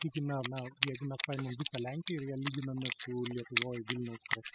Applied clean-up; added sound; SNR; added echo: classical method spectral subtraction.